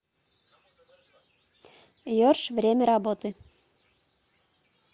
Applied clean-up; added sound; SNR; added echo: none; none; none; none.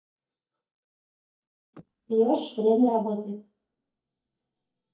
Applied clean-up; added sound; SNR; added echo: neural mask model DeepFilterNet 3.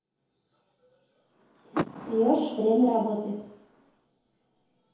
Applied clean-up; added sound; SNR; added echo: none; Door / Car; 10 dB; reverberation time 2.0 s.